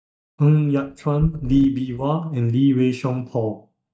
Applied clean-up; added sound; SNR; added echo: neural mask model DeepFilterNet 3.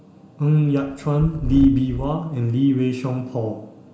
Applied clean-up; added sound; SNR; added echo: none; Purr; 9 dB; reverberation time 2.0 s.